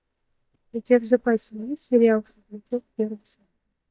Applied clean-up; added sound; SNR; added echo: neural mask model DeepFilterNet 3.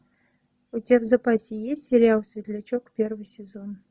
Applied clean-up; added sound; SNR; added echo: none; none; none; none.